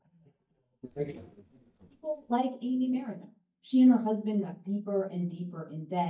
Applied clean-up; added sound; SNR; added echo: neural mask model DeepFilterNet 3.